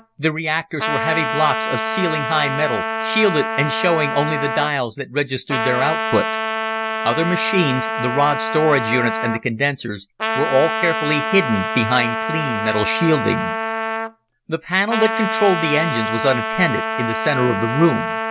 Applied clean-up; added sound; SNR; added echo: none; Trumpet; 3 dB; none.